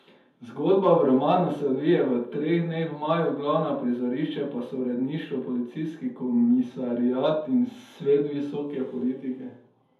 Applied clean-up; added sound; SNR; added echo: none; none; none; reverberation time 0.5 s.